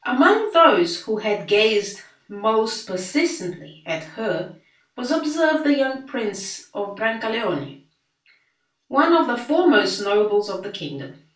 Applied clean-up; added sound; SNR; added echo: none; none; none; reverberation time 0.3 s.